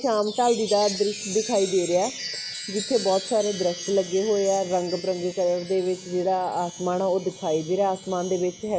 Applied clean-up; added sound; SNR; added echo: none; Chime; 12 dB; none.